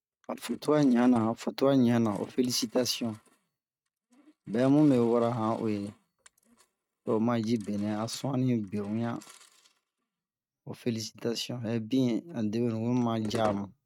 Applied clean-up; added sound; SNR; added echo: neural mask model RNNoise.